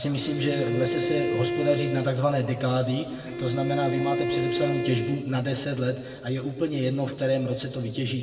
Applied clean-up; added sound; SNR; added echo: none; Bowed string instrument; 3 dB; reverberation time 1.8 s.